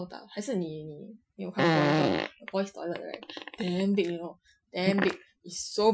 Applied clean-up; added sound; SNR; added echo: classical method Wiener filter.